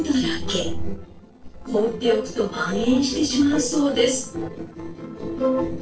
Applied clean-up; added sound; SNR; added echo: neural separator model SepFormer DNS4.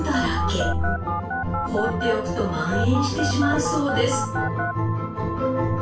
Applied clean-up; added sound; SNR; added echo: none; Telephone; 6 dB; reverberation time 0.3 s.